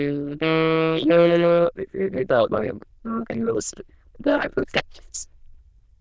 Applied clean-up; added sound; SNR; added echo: neural diffusion model UNIVERSE++.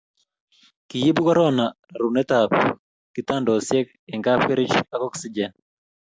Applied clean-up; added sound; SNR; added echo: none; none; none; none.